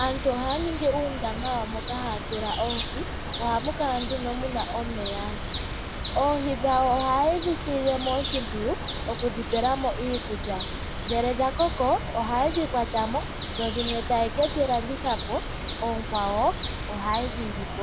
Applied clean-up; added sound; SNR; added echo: none; Bird; 5 dB; none.